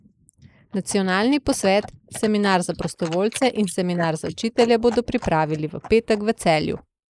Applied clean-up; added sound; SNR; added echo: neural mask model Resemble Enhance denoiser.